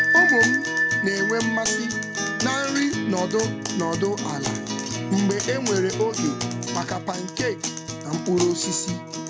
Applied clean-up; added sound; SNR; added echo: none; Bell + Acoustic guitar; 0 dB; none.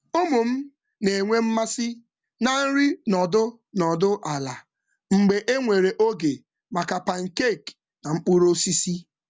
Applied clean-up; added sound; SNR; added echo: none; none; none; none.